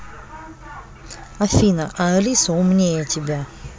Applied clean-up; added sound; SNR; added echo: none; none; none; none.